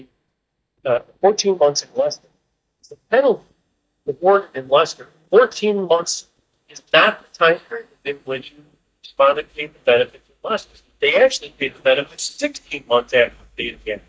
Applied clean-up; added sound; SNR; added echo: neural mask model DeepFilterNet 3.